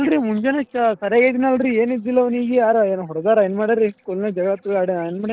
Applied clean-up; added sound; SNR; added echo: neural separator model SepFormer DNS4.